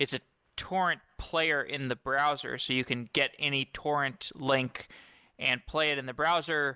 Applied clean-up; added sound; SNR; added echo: none; none; none; none.